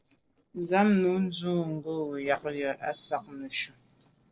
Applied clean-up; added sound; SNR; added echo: neural separator model SepFormer DNS4.